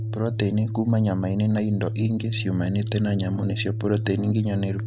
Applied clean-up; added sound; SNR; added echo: none; Organ; 4 dB; none.